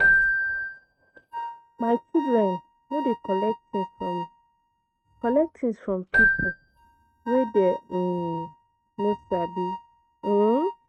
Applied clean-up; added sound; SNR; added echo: neural mask model RNNoise.